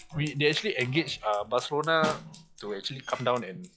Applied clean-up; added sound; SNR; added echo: classical method log-MMSE.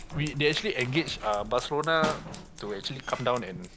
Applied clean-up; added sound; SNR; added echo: none; Scissors; 11 dB; none.